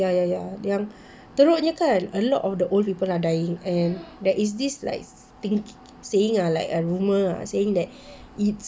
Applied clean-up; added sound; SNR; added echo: none; none; none; none.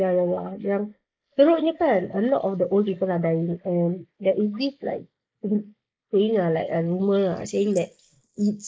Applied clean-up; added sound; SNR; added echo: neural mask model Resemble Enhance denoiser.